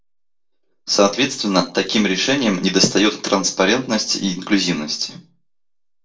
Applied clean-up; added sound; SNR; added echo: none; none; none; reverberation time 0.2 s.